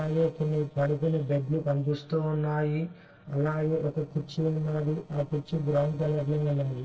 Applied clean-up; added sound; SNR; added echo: neural separator model SepFormer DNS4.